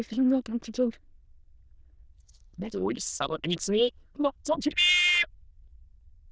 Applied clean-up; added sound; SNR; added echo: neural diffusion model UNIVERSE++.